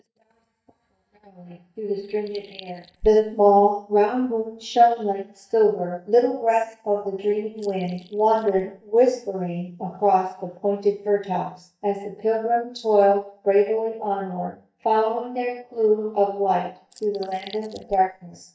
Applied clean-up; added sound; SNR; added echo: neural mask model DeepFilterNet 3.